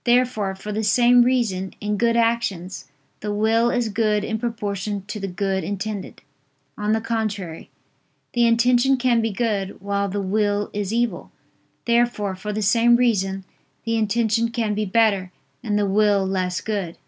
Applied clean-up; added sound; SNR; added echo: none; none; none; none.